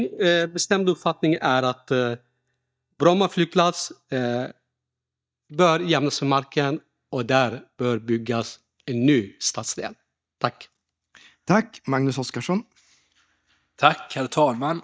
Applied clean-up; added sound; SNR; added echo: neural mask model DeepFilterNet 3.